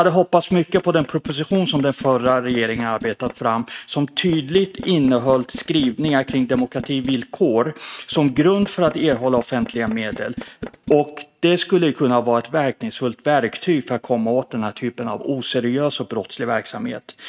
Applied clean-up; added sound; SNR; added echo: neural mask model RNNoise.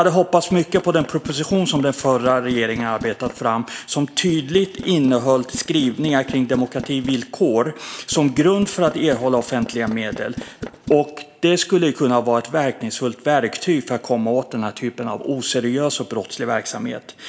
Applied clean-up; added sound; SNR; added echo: neural mask model Resemble Enhance denoiser.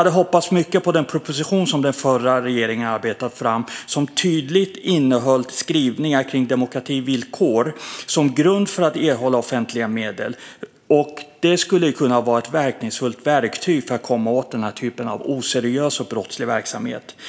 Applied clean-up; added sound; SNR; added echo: none; none; none; none.